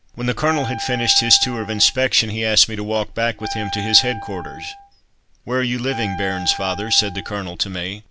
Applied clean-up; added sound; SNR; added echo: none; Wind instrument, woodwind instrument; 12 dB; none.